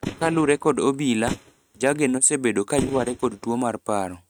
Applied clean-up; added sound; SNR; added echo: neural mask model RNNoise.